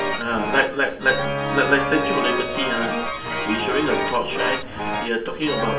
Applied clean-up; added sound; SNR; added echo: none; Organ; 2 dB; reverberation time 0.3 s.